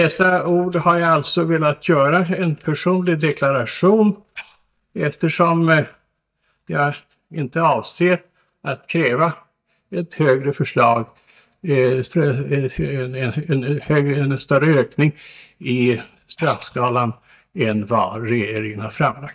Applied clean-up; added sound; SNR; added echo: neural mask model DeepFilterNet 3.